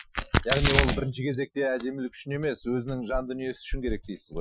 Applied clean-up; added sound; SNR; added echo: classical method Wiener filter.